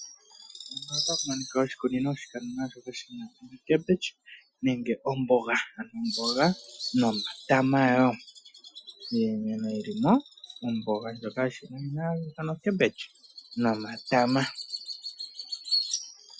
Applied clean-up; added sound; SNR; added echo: classical method Wiener filter.